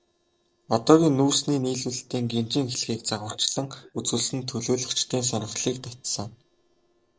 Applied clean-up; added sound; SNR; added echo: neural separator model SepFormer DNS4.